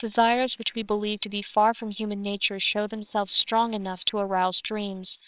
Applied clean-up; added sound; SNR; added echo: neural separator model SepFormer WHAMR!.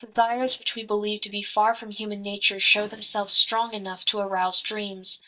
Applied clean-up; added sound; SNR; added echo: neural mask model DeepFilterNet 3.